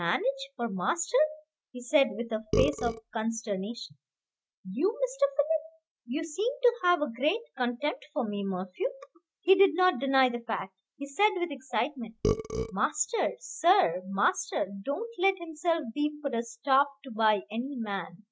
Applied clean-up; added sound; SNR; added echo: neural mask model RNNoise.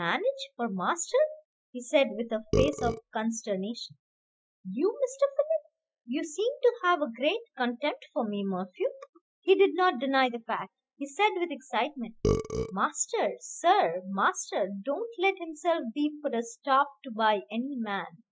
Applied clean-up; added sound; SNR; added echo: classical method spectral subtraction.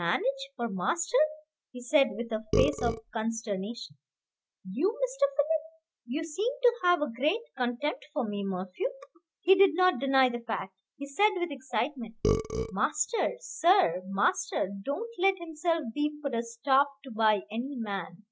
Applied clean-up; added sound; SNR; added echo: none; Burping, eructation; 3 dB; none.